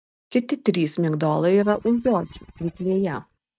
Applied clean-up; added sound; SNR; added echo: neural mask model DeepFilterNet 3.